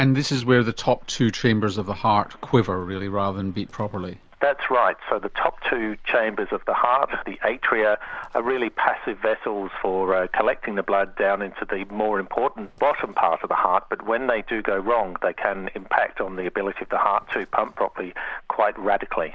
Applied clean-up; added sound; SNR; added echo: none; Livestock, farm animals, working animals; 20 dB; none.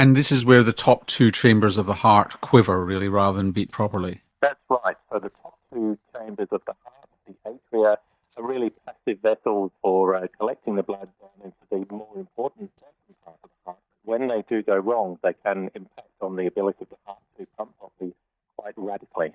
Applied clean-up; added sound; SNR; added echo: neural mask model DeepFilterNet 3.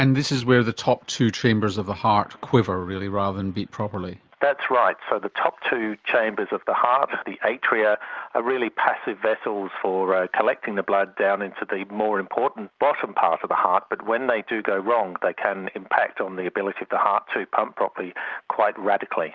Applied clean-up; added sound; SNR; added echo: none; none; none; none.